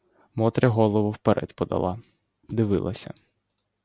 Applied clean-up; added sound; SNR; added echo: none; none; none; none.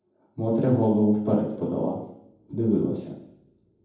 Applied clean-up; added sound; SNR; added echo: none; none; none; reverberation time 0.9 s.